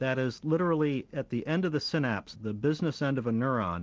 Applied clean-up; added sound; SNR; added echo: none; none; none; none.